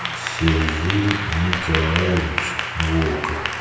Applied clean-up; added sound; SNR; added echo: none; Applause / Clapping; 4 dB; reverberation time 1.2 s.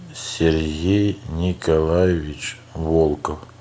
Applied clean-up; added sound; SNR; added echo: none; none; none; none.